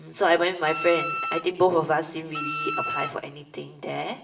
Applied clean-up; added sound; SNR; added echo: none; Wind instrument, woodwind instrument; 5 dB; reverberation time 1.4 s.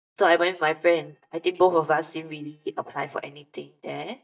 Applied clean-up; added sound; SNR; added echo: neural mask model DeepFilterNet 3.